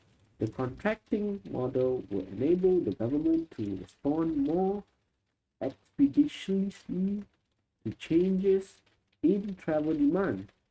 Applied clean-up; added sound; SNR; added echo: neural mask model RNNoise.